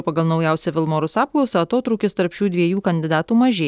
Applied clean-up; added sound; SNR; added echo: none; none; none; none.